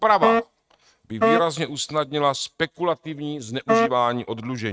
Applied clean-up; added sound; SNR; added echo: neural mask model RNNoise.